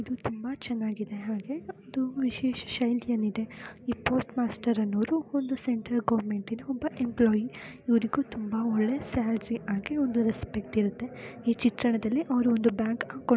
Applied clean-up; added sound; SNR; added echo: none; none; none; none.